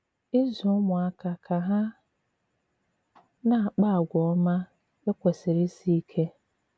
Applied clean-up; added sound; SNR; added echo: none; none; none; none.